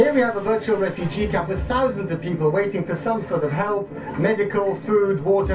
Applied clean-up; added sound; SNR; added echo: none; none; none; reverberation time 0.2 s.